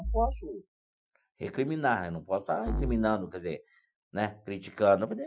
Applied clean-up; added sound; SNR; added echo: classical method Wiener filter.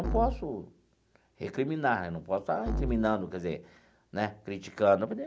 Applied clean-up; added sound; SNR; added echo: none; Musical instrument; 8 dB; none.